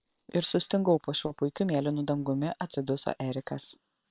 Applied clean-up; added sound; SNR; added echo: neural separator model SepFormer WHAM!.